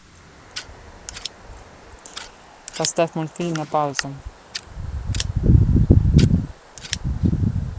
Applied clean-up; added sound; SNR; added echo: neural mask model Resemble Enhance denoiser.